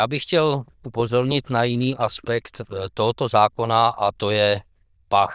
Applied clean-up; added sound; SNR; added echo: neural diffusion model UNIVERSE++.